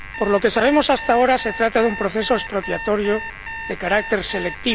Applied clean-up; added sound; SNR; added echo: none; Alarm; 11 dB; none.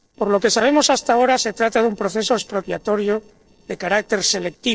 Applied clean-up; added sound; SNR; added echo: neural separator model SepFormer DNS4.